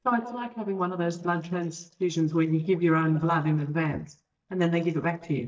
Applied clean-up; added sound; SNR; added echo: neural mask model DeepFilterNet 3.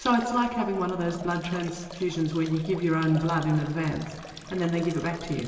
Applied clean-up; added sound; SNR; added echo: none; Drip / Trickle, dribble / Bathtub (filling or washing); 17 dB; reverberation time 2.0 s.